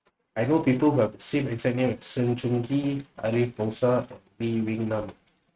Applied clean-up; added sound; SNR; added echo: neural mask model RNNoise.